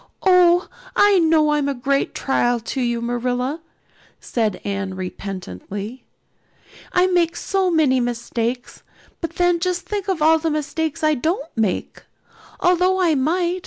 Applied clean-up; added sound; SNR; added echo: none; none; none; none.